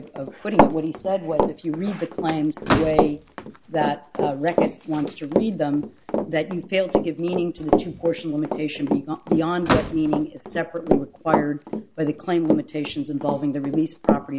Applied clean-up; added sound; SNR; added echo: none; Run + Slam / Microwave oven; 0 dB; none.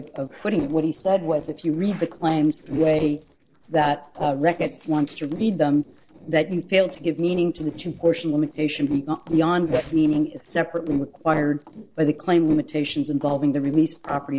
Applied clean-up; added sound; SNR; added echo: neural separator model SepFormer DNS4.